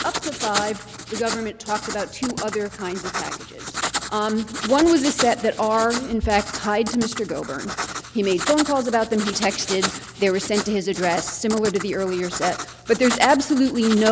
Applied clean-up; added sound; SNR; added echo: none; Writing; 8 dB; none.